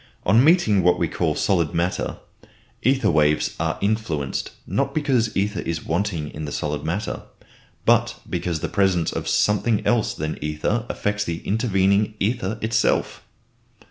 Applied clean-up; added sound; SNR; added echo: none; none; none; none.